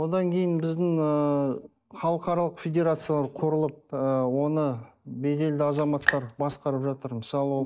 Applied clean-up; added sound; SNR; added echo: neural mask model DeepFilterNet 3.